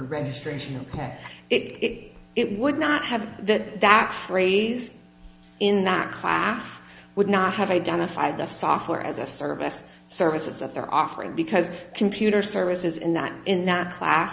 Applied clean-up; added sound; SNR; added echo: none; none; none; none.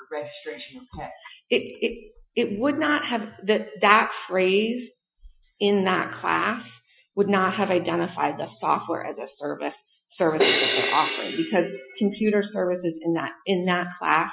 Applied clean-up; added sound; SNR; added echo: classical method Wiener filter.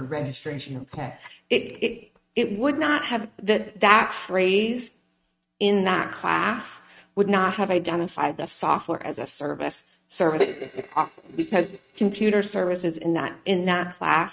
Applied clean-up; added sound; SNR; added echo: neural mask model RNNoise.